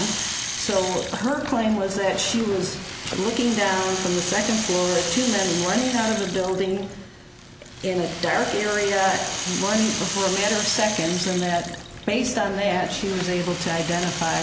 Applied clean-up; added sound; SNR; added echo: none; Rattle (instrument); 7 dB; none.